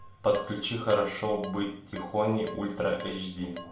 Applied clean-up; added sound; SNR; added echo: none; Dishes, pots, and pans; 13 dB; reverberation time 0.4 s.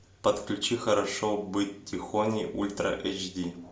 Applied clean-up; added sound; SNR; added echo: none; none; none; none.